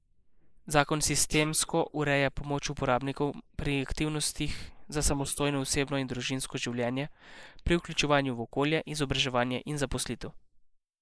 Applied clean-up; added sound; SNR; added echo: neural mask model Resemble Enhance denoiser.